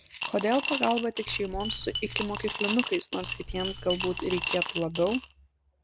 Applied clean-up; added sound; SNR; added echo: none; Coin (dropping) / Glass + Coin (dropping); -1 dB; none.